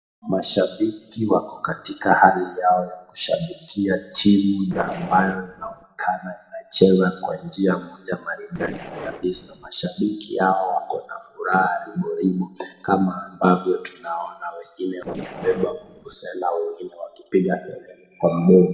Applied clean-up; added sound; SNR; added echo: neural separator model SepFormer DNS4.